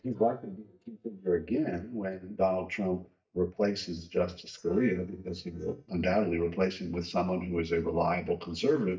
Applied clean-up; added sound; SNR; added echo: neural mask model DeepFilterNet 3.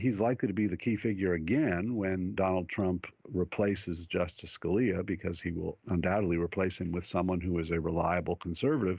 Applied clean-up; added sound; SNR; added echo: none; none; none; none.